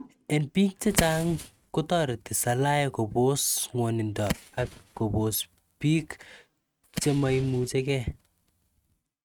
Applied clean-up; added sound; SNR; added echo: neural mask model RNNoise.